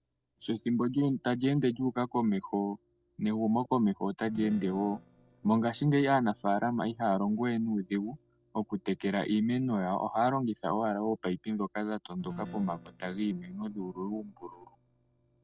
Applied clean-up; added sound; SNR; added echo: neural separator model SepFormer DNS4.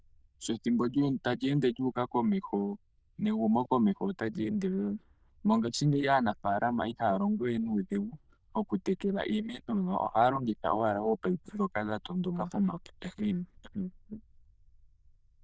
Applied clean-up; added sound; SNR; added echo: neural diffusion model UNIVERSE++.